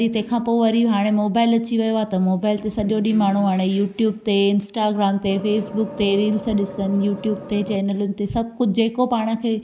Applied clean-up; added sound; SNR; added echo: none; Vehicle; 14 dB; none.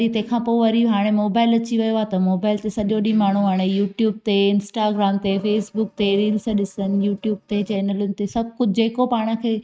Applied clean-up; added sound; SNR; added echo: neural mask model RNNoise.